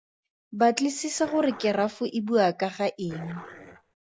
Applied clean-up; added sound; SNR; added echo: none; Dog; 17 dB; none.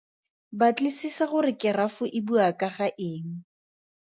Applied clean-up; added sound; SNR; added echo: none; none; none; none.